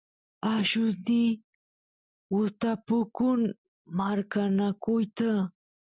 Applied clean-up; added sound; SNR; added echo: none; none; none; none.